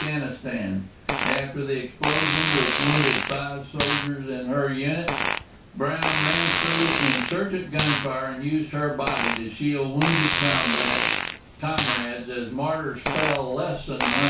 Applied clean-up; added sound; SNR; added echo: none; Fart; 0 dB; reverberation time 0.3 s.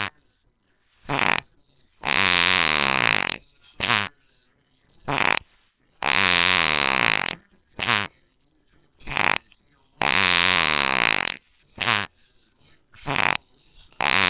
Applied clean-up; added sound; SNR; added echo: neural separator model SepFormer WHAMR!.